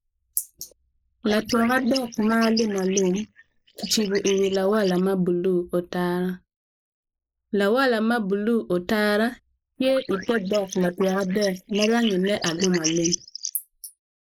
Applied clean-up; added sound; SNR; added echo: neural mask model Resemble Enhance denoiser.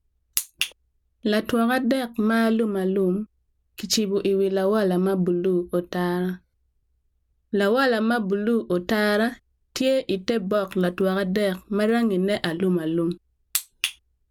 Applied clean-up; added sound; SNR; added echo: none; none; none; none.